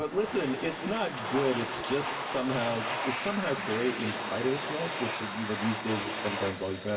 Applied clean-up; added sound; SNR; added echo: none; Domestic sounds, home sounds; 3 dB; reverberation time 1.6 s.